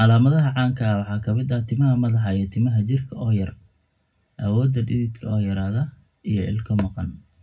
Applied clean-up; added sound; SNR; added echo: none; none; none; reverberation time 0.4 s.